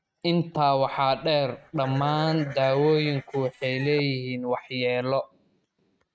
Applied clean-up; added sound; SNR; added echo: neural mask model RNNoise.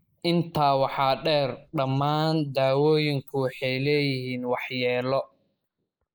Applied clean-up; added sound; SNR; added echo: neural mask model Resemble Enhance denoiser.